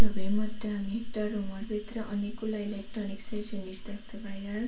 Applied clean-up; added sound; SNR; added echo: none; none; none; reverberation time 0.3 s.